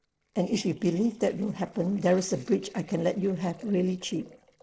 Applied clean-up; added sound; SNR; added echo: neural separator model SepFormer DNS4.